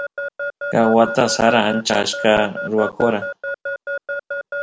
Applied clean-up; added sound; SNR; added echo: none; Alarm / Keyboard (musical); 8 dB; none.